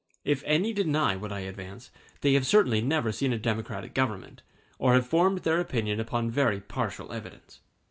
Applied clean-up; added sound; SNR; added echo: none; none; none; none.